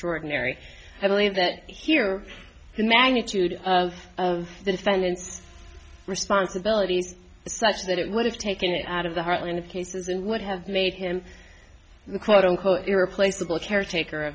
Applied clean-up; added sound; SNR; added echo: none; none; none; none.